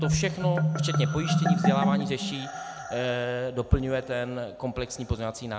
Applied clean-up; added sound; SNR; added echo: none; Marimba, xylophone; -1 dB; none.